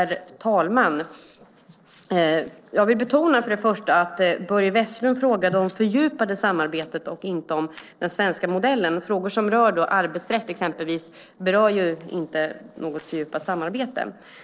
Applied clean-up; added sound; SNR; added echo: neural separator model SepFormer DNS4.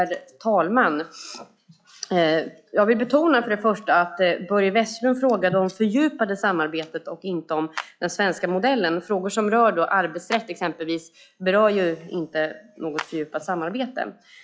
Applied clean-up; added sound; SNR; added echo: classical method log-MMSE.